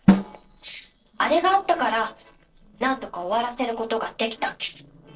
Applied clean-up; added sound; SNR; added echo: neural separator model SepFormer DNS4.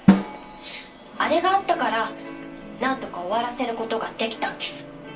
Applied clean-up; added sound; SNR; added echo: none; Drum; 0 dB; reverberation time 0.3 s.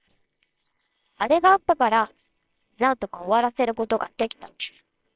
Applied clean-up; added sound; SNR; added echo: neural separator model SepFormer WHAMR!.